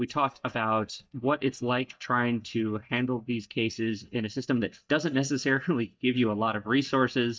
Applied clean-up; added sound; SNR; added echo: neural mask model DeepFilterNet 3.